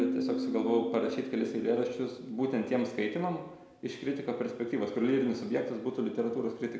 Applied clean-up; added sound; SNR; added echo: none; Piano; 9 dB; none.